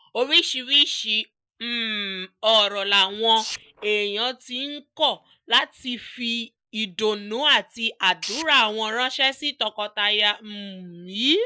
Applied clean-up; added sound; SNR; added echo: neural mask model Resemble Enhance denoiser.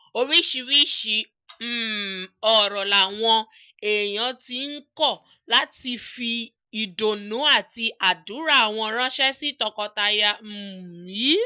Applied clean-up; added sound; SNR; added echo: none; none; none; none.